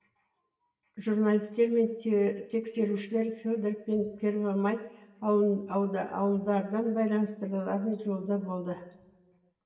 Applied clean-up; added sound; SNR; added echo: none; none; none; reverberation time 1.4 s.